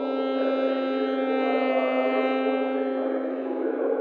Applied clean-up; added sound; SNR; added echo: none; Wind instrument, woodwind instrument; -1 dB; reverberation time 2.2 s.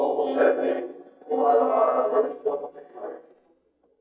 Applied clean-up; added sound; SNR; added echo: neural mask model DeepFilterNet 3.